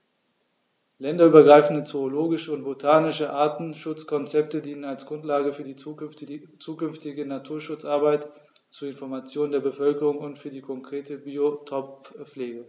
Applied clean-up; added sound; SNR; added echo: none; none; none; none.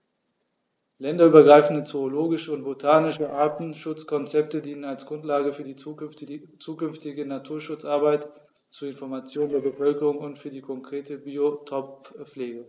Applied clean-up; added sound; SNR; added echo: neural separator model SepFormer DNS4.